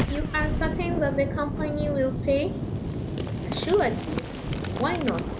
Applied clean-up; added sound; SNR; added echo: none; Boom; 1 dB; none.